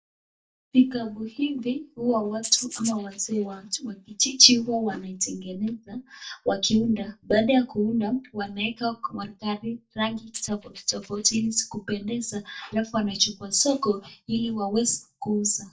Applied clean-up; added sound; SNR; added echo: neural mask model DeepFilterNet 3.